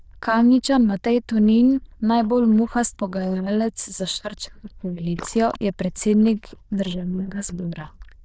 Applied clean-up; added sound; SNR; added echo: neural diffusion model UNIVERSE++.